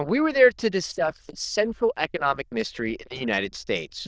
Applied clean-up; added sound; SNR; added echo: neural diffusion model UNIVERSE++.